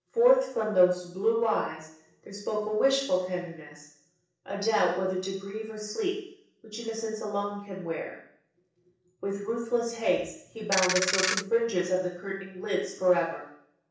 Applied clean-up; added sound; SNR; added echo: none; Ratchet, pawl; -1 dB; reverberation time 0.7 s.